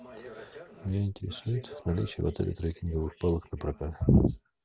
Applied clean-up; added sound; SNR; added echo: none; none; none; none.